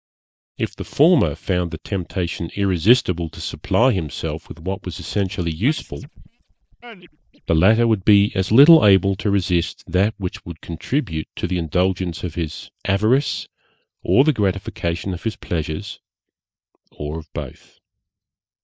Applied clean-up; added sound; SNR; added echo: neural mask model DeepFilterNet 3.